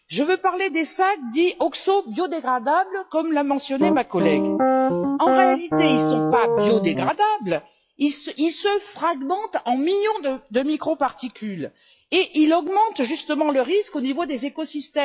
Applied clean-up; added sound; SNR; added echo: classical method log-MMSE.